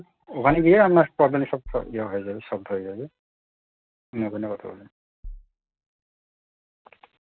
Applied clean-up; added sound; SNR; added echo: neural mask model RNNoise.